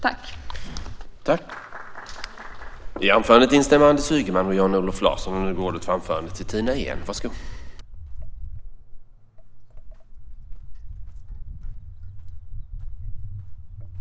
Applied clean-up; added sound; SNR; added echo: none; Walk, footsteps; 7 dB; none.